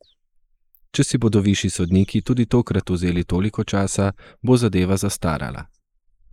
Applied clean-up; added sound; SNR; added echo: neural mask model Resemble Enhance denoiser.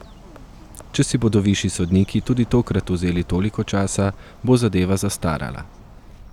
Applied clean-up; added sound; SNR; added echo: none; Bird; 19 dB; none.